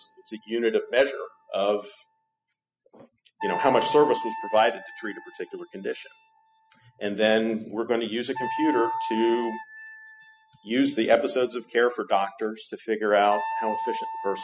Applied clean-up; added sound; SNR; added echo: classical method spectral subtraction.